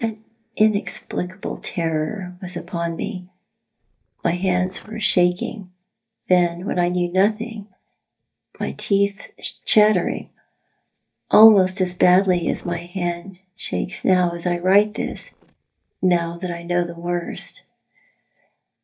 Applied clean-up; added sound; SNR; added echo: neural mask model DeepFilterNet 3.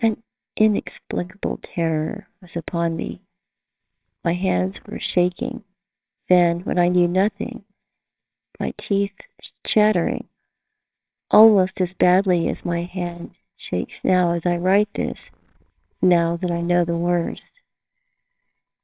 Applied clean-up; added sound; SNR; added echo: neural separator model SepFormer WHAMR!.